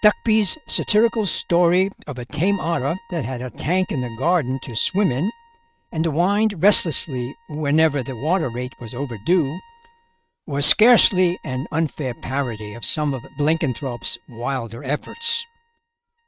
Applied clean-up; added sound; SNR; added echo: neural mask model RNNoise.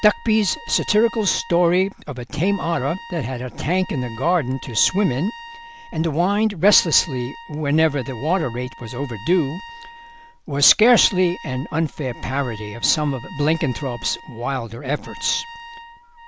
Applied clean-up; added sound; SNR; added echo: none; Trumpet; 17 dB; none.